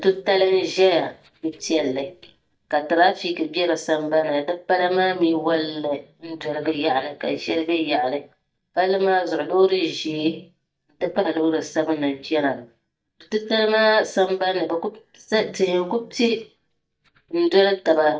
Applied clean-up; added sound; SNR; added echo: neural mask model DeepFilterNet 3.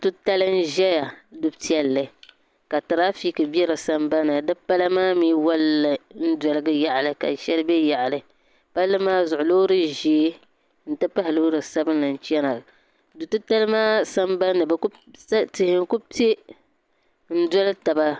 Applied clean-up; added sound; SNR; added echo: none; none; none; none.